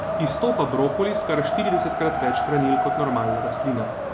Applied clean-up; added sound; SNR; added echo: none; Wind; -1 dB; none.